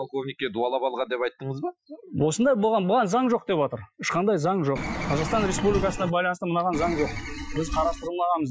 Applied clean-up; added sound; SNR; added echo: classical method Wiener filter.